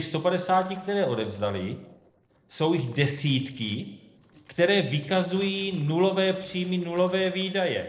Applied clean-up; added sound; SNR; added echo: neural separator model SepFormer DNS4.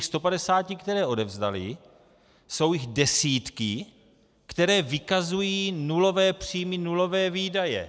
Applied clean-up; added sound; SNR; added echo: none; none; none; none.